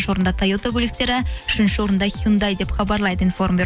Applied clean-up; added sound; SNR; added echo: none; none; none; none.